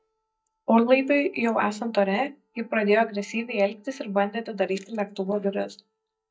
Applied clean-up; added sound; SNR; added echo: neural mask model DeepFilterNet 3.